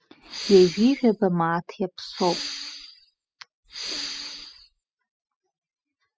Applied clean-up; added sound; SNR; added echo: classical method spectral subtraction.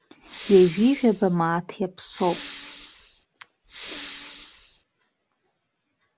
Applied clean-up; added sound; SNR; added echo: none; Respiratory sounds; 10 dB; none.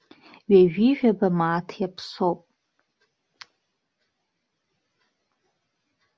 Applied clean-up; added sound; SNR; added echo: none; none; none; none.